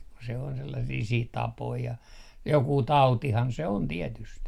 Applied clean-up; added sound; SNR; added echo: none; none; none; none.